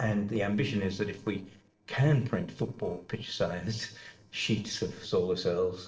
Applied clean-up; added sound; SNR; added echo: neural separator model SepFormer DNS4.